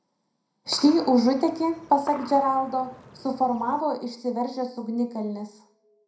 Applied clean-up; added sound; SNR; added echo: none; Gunshot, gunfire; 18 dB; reverberation time 0.4 s.